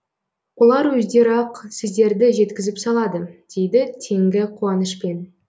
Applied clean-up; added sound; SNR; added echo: none; none; none; none.